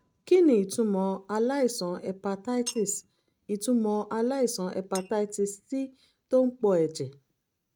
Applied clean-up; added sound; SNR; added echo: neural mask model RNNoise.